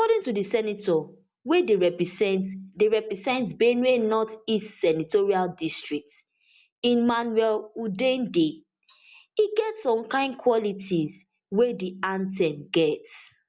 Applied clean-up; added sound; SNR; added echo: none; none; none; none.